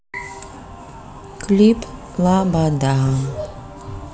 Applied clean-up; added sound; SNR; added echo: none; none; none; none.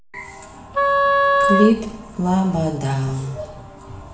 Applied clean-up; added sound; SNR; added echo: none; Wind instrument, woodwind instrument; -3 dB; reverberation time 0.7 s.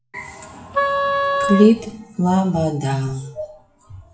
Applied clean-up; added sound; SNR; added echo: classical method WPE with log-MMSE.